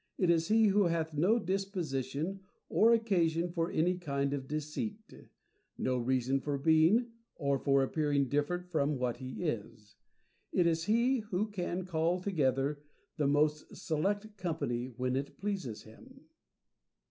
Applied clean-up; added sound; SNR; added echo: none; none; none; none.